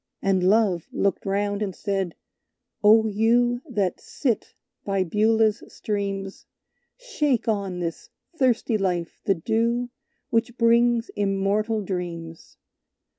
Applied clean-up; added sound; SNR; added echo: none; none; none; none.